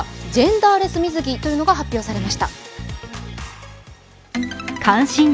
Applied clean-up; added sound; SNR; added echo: none; none; none; none.